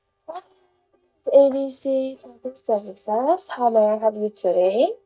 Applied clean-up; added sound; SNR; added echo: neural mask model DeepFilterNet 3.